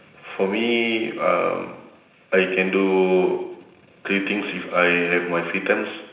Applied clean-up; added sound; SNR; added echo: none; none; none; reverberation time 0.9 s.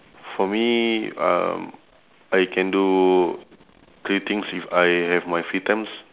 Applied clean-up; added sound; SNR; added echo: none; none; none; none.